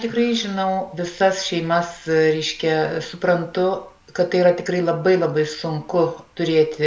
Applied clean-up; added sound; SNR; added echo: none; none; none; none.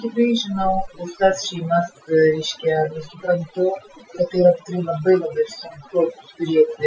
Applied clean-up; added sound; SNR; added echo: classical method Wiener filter.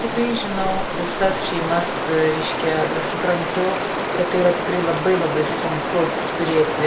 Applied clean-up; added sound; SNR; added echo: none; Stream; 1 dB; none.